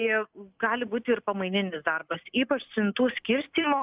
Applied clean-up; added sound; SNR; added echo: neural mask model Resemble Enhance denoiser.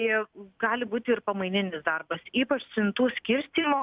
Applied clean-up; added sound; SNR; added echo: none; none; none; none.